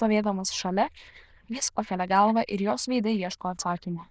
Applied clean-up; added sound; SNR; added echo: neural diffusion model UNIVERSE++.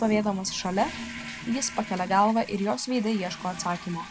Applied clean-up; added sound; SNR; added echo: none; Toilet flush; 13 dB; none.